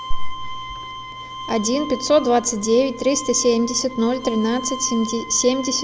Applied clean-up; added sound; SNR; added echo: none; Bowed string instrument; 13 dB; none.